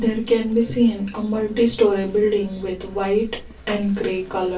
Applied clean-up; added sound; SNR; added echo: none; Insect; 20 dB; reverberation time 0.1 s.